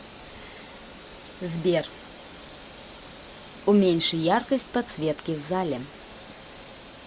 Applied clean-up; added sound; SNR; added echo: none; none; none; none.